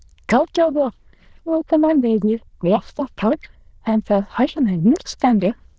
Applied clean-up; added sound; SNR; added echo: neural diffusion model UNIVERSE++.